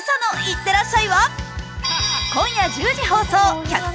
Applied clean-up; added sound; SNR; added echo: none; none; none; none.